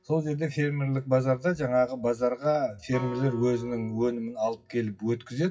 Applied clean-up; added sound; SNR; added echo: classical method WPE with log-MMSE.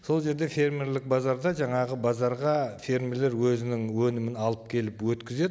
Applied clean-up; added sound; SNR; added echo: none; none; none; none.